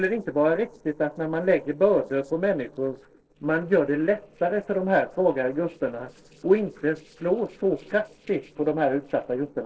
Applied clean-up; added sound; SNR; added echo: neural separator model SepFormer DNS4.